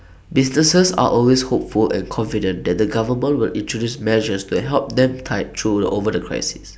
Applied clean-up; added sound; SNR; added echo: none; none; none; none.